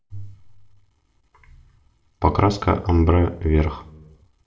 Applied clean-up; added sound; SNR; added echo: none; none; none; reverberation time 0.5 s.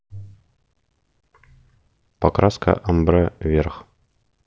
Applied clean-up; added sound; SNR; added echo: none; none; none; none.